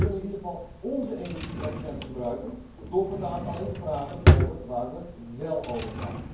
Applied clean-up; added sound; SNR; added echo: none; Drawer open or close; -4 dB; reverberation time 0.9 s.